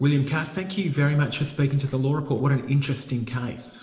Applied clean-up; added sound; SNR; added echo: neural separator model SepFormer DNS4.